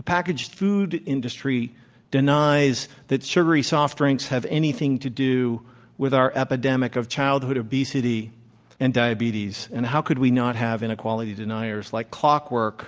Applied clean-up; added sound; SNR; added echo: none; none; none; none.